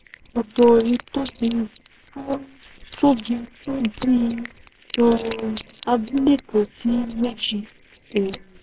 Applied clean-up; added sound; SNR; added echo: neural separator model SepFormer WHAMR!.